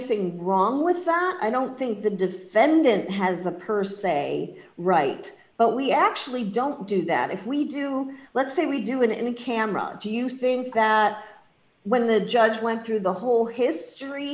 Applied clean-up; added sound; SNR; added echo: none; none; none; none.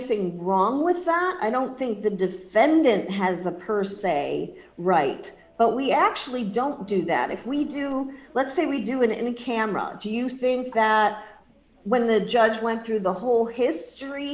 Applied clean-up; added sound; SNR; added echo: neural separator model SepFormer DNS4.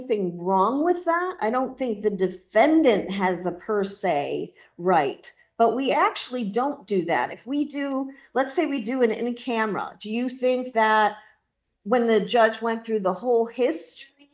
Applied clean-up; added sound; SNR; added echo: neural mask model DeepFilterNet 3.